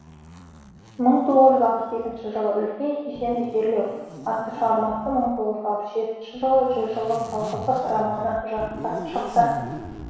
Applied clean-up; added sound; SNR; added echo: none; Zipper (clothing); 16 dB; reverberation time 1.1 s.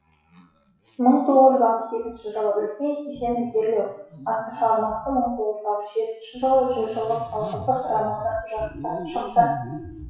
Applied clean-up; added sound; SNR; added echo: classical method WPE with log-MMSE.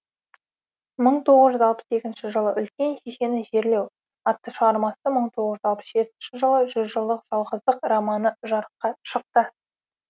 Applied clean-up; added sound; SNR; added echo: none; none; none; none.